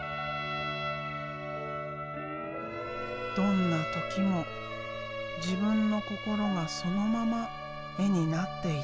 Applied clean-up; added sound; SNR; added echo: none; none; none; none.